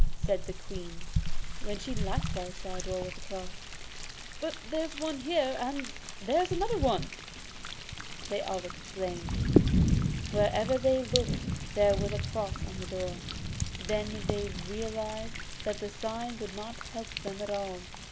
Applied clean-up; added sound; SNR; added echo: none; Thunder; -2 dB; none.